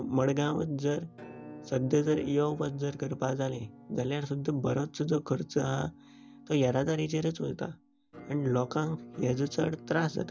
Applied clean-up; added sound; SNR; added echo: none; Musical instrument; 18 dB; none.